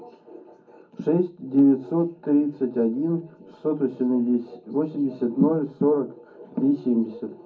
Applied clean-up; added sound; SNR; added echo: none; none; none; reverberation time 0.4 s.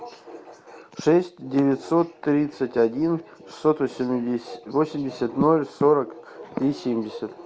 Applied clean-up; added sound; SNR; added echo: none; none; none; none.